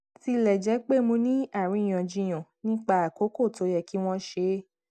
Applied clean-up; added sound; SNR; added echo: none; none; none; none.